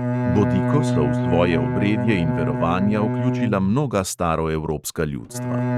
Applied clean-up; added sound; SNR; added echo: neural mask model RNNoise.